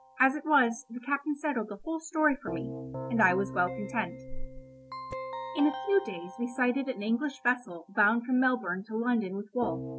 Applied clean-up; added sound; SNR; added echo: none; Keyboard (musical); 12 dB; none.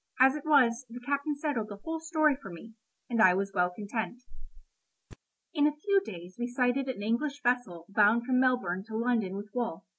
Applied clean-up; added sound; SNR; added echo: none; none; none; none.